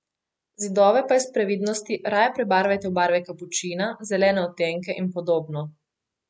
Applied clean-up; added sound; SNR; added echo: none; none; none; none.